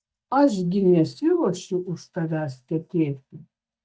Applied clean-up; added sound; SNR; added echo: neural mask model DeepFilterNet 3.